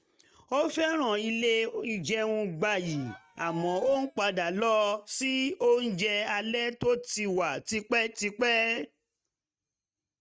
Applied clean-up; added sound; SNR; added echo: neural mask model RNNoise.